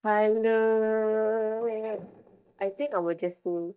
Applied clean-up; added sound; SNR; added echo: neural mask model DeepFilterNet 3.